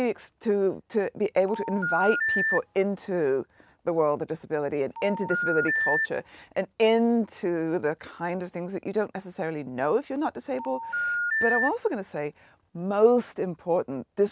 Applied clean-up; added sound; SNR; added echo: none; Telephone; 2 dB; none.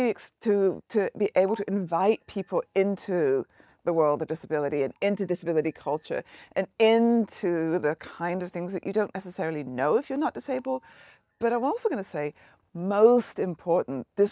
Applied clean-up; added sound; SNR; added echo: neural mask model DeepFilterNet 3.